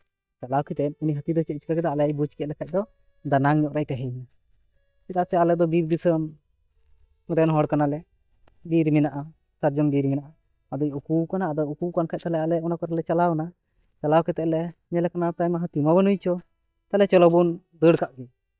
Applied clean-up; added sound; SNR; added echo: neural mask model DeepFilterNet 3.